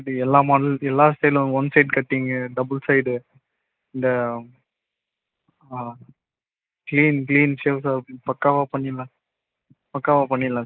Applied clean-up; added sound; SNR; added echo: neural mask model Resemble Enhance denoiser.